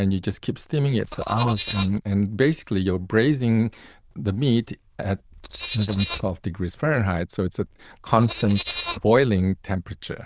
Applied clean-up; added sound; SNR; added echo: neural diffusion model UNIVERSE++.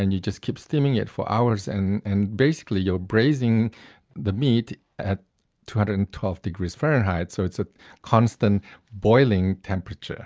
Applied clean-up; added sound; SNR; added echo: none; none; none; none.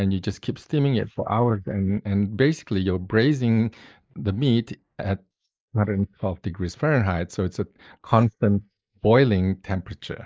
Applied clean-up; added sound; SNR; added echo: neural mask model Resemble Enhance denoiser.